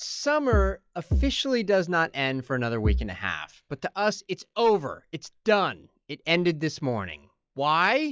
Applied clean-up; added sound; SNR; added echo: classical method log-MMSE.